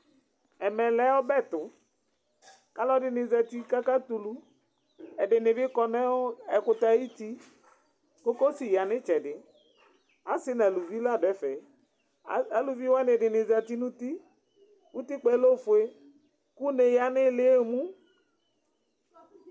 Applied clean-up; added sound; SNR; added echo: none; none; none; none.